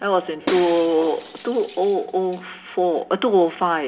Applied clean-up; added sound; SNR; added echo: none; Shatter; 14 dB; reverberation time 0.3 s.